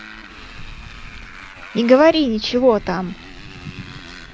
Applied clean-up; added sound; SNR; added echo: none; Motorcycle; 16 dB; none.